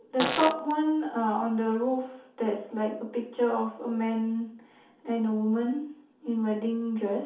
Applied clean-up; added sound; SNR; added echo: none; Fart; 4 dB; reverberation time 0.5 s.